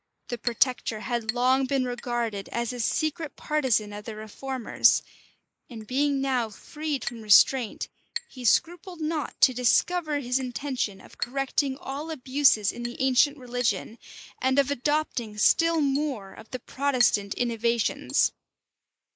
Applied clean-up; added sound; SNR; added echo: neural mask model Resemble Enhance denoiser.